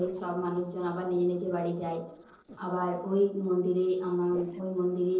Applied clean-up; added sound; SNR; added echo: neural separator model SepFormer DNS4.